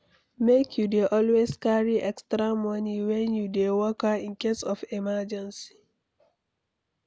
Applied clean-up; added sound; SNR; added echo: none; none; none; none.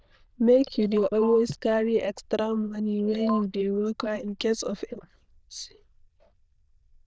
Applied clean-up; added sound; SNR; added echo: neural diffusion model UNIVERSE++.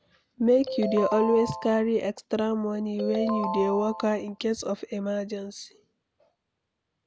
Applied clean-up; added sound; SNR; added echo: none; Ringtone; 6 dB; none.